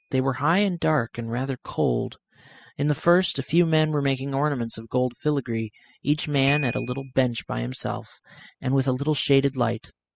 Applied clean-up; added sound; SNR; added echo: classical method spectral subtraction.